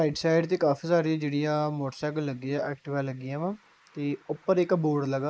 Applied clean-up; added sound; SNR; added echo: neural mask model Resemble Enhance denoiser.